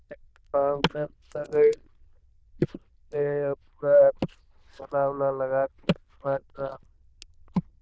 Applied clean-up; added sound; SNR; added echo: neural diffusion model UNIVERSE++.